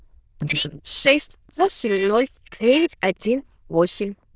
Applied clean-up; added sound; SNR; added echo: neural diffusion model UNIVERSE++.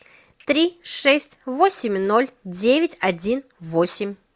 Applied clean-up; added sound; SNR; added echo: none; none; none; none.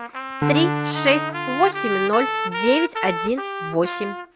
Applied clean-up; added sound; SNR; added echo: none; Piano + Trumpet; 5 dB; none.